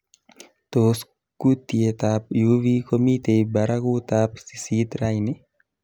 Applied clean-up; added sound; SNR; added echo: none; none; none; none.